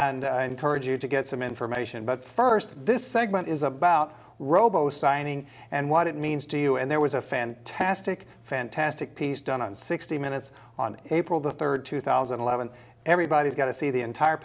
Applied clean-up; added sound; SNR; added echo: none; none; none; none.